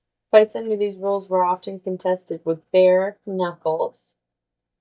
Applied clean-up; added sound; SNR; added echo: neural mask model DeepFilterNet 3.